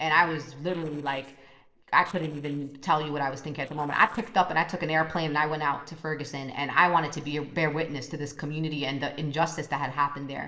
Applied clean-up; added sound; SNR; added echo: neural separator model SepFormer DNS4.